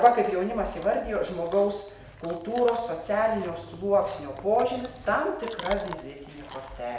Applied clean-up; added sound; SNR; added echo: none; Chewing, mastication; 16 dB; none.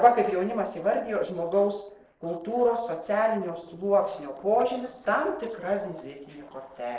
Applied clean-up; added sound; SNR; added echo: neural separator model SepFormer DNS4.